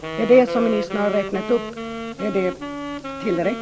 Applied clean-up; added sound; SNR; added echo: none; Wind instrument, woodwind instrument; 8 dB; none.